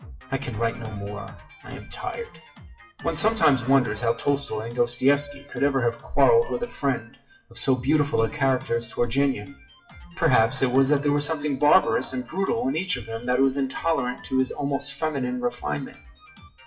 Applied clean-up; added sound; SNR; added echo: classical method WPE with log-MMSE.